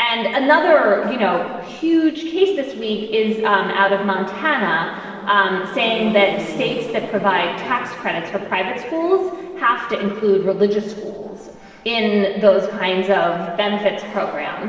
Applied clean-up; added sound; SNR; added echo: neural separator model SepFormer DNS4.